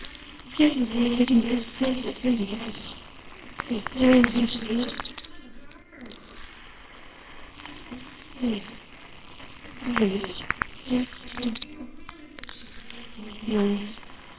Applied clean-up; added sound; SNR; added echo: neural separator model SepFormer WHAMR!.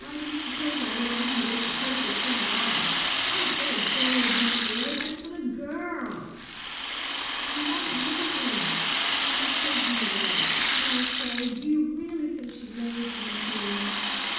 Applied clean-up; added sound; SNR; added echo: none; Rattle (instrument); -4 dB; reverberation time 1.2 s.